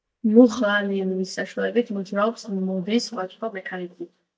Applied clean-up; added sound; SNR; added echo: neural mask model DeepFilterNet 3.